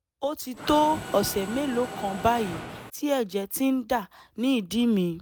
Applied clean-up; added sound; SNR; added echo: none; Mechanisms; 11 dB; none.